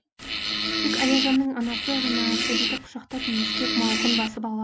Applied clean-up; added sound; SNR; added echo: none; Fart; -1 dB; none.